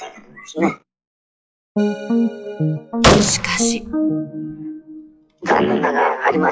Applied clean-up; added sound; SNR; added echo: classical method log-MMSE.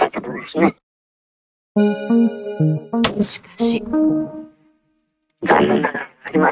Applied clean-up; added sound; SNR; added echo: neural mask model RNNoise.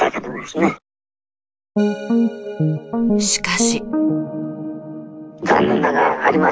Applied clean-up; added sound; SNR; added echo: none; none; none; none.